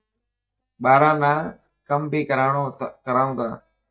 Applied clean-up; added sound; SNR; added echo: neural mask model DeepFilterNet 3.